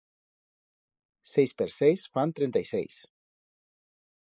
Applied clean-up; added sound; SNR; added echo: neural mask model Resemble Enhance denoiser.